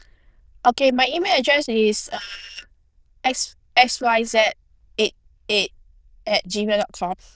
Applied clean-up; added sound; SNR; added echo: neural diffusion model UNIVERSE++.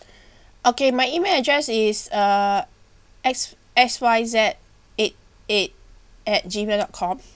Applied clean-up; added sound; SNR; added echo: none; none; none; none.